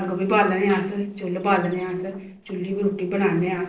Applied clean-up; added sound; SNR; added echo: neural separator model SepFormer DNS4.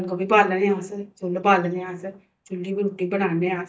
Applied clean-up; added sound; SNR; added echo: neural mask model DeepFilterNet 3.